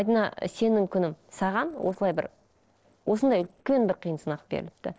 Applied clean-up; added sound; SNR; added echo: neural separator model SepFormer DNS4.